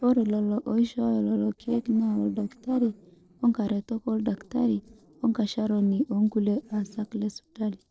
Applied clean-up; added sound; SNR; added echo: neural separator model SepFormer DNS4.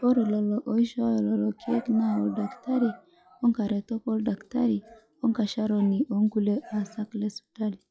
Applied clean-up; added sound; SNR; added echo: classical method log-MMSE.